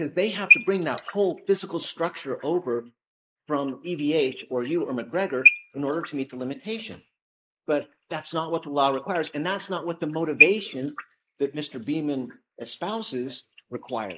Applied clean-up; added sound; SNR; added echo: neural mask model Resemble Enhance denoiser.